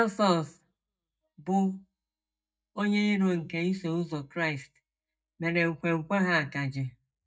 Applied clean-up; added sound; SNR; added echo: neural mask model DeepFilterNet 3.